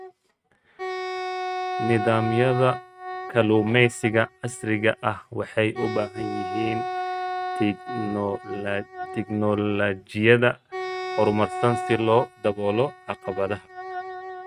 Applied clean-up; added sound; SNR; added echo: neural mask model RNNoise.